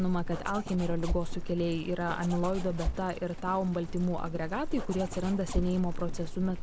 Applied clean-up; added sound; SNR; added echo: none; Zipper (clothing) + Livestock, farm animals, working animals; 3 dB; none.